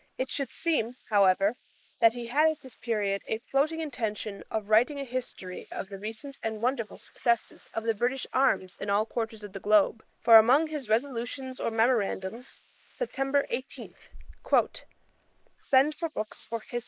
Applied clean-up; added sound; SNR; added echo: neural mask model Resemble Enhance denoiser.